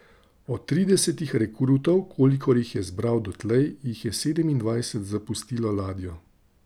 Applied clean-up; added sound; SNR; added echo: none; none; none; none.